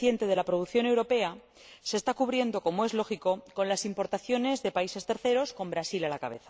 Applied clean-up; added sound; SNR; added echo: none; none; none; none.